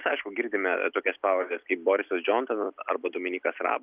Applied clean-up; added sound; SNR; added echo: none; none; none; none.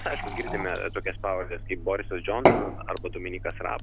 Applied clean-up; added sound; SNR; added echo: none; Fill (with liquid) / Glass / Water; -2 dB; none.